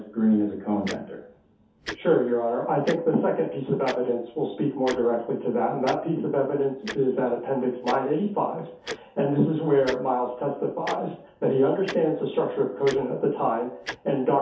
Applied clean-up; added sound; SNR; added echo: none; Tick-tock; 17 dB; reverberation time 0.5 s.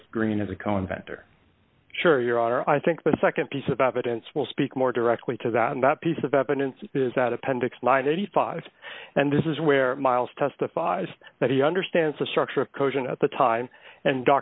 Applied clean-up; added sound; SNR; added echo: none; none; none; none.